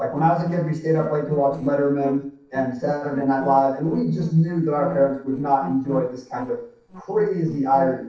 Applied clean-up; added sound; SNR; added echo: neural separator model SepFormer DNS4.